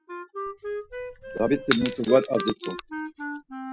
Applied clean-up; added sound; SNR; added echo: classical method spectral subtraction.